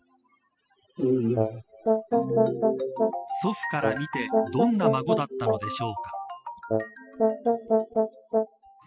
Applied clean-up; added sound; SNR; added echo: classical method spectral subtraction.